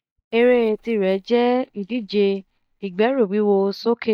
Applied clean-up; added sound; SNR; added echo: neural mask model DeepFilterNet 3.